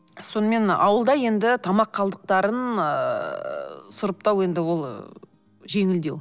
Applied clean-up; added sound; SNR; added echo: none; none; none; none.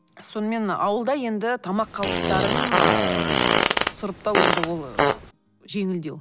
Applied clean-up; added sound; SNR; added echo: none; Fart; -5 dB; none.